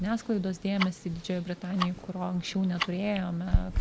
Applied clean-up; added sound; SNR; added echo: none; Tick-tock; 3 dB; none.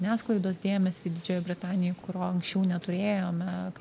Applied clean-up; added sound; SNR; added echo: none; none; none; none.